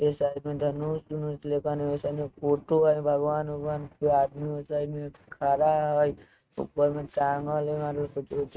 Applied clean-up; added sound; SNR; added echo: neural mask model RNNoise.